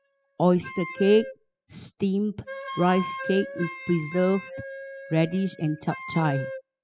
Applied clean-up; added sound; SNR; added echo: classical method spectral subtraction.